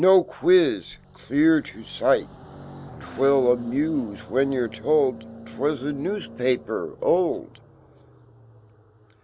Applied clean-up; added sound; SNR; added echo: none; Car passing by; 19 dB; none.